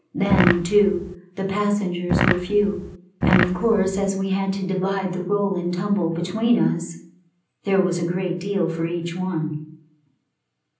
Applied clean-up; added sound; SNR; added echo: none; Fart; 0 dB; reverberation time 0.6 s.